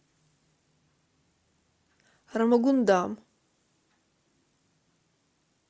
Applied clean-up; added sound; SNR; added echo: none; none; none; none.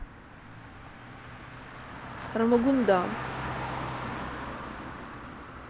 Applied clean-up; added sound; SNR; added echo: none; Car; 6 dB; none.